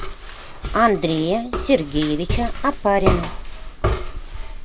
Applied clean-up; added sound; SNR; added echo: none; Walk, footsteps; 3 dB; none.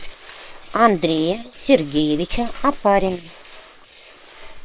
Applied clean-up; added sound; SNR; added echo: neural separator model SepFormer WHAM!.